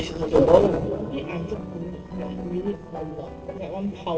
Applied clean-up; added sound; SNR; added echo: neural separator model SepFormer DNS4.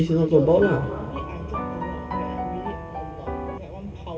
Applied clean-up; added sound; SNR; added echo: none; Piano; 7 dB; reverberation time 2.9 s.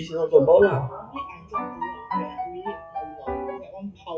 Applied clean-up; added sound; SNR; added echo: classical method WPE with log-MMSE.